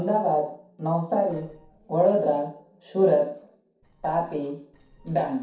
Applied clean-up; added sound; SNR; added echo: neural separator model SepFormer DNS4.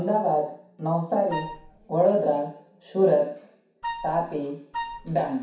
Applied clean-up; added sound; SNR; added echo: none; Wind instrument, woodwind instrument; 10 dB; reverberation time 0.6 s.